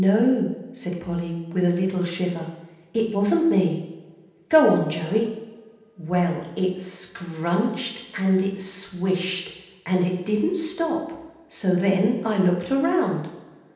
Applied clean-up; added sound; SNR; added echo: none; none; none; reverberation time 0.9 s.